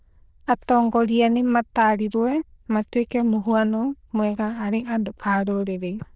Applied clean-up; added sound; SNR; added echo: neural diffusion model UNIVERSE++.